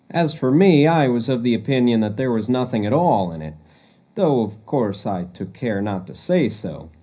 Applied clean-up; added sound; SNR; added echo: none; none; none; reverberation time 0.5 s.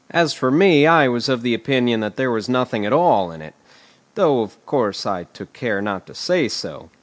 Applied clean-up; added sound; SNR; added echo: none; none; none; none.